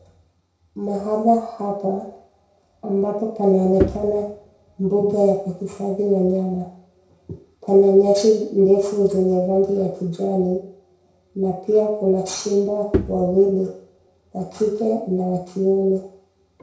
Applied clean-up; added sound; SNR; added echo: none; Bowed string instrument; 8 dB; reverberation time 0.6 s.